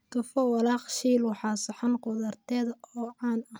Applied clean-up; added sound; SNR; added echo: none; none; none; none.